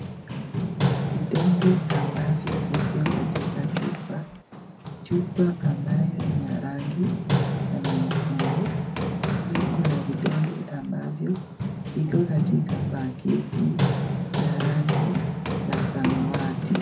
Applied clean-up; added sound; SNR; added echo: none; Run; -1 dB; reverberation time 0.3 s.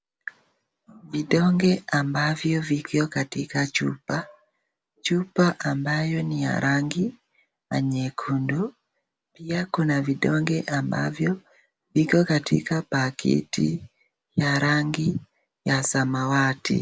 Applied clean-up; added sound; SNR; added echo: none; none; none; none.